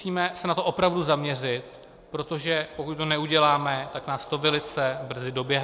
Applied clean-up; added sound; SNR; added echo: none; none; none; none.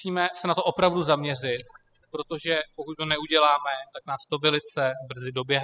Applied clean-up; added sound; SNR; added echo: classical method spectral subtraction.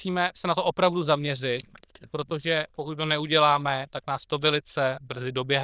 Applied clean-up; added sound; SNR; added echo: neural diffusion model UNIVERSE++.